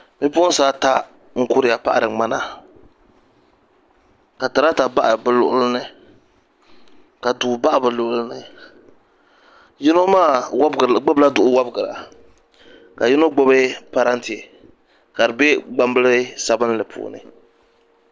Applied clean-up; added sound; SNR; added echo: none; none; none; none.